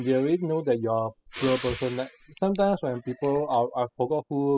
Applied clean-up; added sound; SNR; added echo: classical method spectral subtraction.